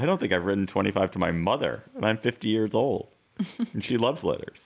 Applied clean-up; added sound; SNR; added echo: none; none; none; none.